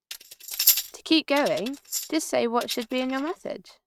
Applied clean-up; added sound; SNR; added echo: neural mask model RNNoise.